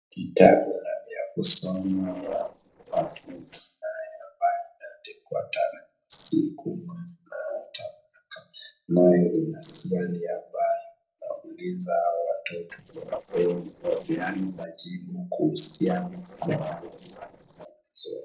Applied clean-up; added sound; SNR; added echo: neural separator model SepFormer DNS4.